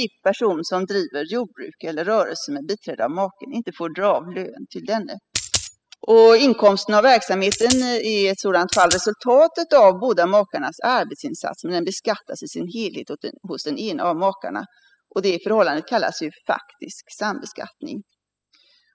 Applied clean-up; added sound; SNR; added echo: classical method spectral subtraction.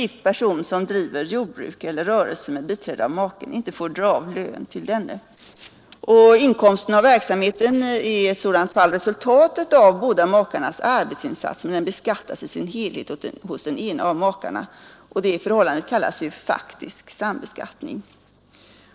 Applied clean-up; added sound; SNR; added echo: neural separator model SepFormer DNS4.